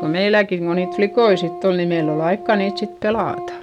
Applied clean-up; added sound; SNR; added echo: none; Organ; 12 dB; none.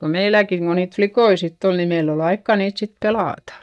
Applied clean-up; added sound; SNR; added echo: neural mask model DeepFilterNet 3.